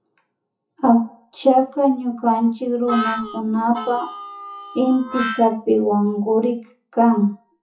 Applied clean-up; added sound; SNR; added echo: classical method WPE with log-MMSE.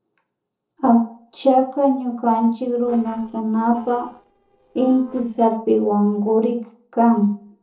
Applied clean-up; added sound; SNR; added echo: neural separator model SepFormer DNS4.